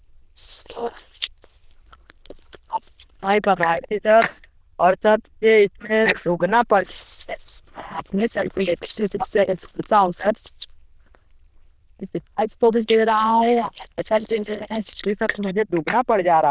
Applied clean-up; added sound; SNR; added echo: neural diffusion model UNIVERSE++.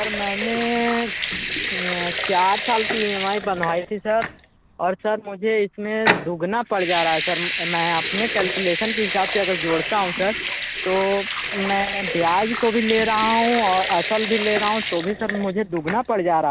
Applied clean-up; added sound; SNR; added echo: none; Sink (filling or washing) / Water tap, faucet / Liquid; 4 dB; none.